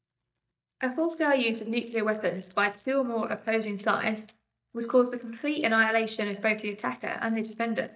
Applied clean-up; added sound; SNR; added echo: neural mask model DeepFilterNet 3.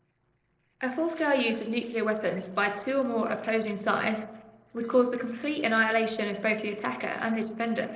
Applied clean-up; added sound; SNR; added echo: neural separator model SepFormer DNS4.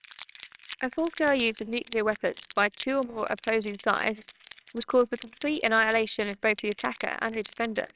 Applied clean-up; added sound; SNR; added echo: neural separator model SepFormer WHAMR!.